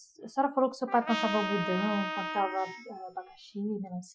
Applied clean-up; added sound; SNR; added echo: classical method Wiener filter.